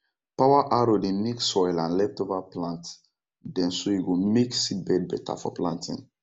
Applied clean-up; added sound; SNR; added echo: none; none; none; none.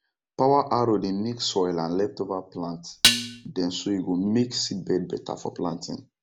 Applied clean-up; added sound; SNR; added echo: none; Dishes, pots, and pans; -4 dB; none.